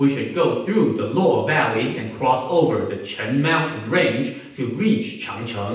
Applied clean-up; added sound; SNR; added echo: none; none; none; reverberation time 0.9 s.